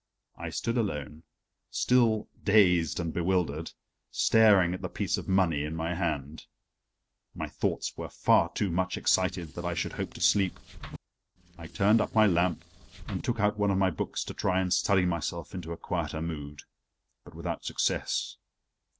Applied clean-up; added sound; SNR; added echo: neural separator model SepFormer DNS4.